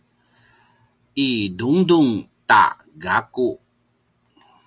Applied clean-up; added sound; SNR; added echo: none; none; none; none.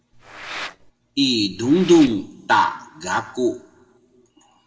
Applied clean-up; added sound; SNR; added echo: neural separator model SepFormer DNS4.